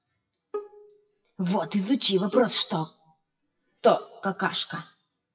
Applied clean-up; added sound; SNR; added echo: classical method WPE with log-MMSE.